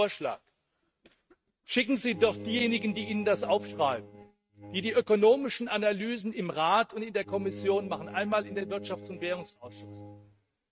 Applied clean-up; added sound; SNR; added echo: neural mask model RNNoise.